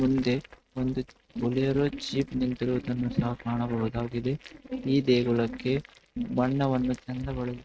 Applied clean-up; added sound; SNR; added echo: neural mask model RNNoise.